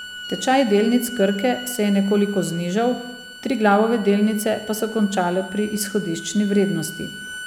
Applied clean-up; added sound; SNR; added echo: none; Bowed string instrument; 15 dB; none.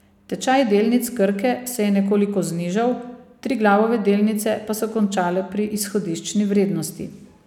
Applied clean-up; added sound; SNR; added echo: none; none; none; none.